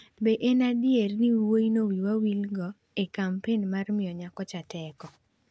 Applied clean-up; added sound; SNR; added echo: none; none; none; none.